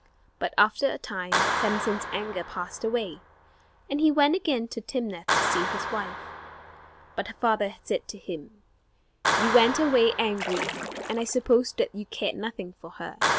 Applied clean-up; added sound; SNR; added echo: none; Clapping + Splash, splatter; 4 dB; none.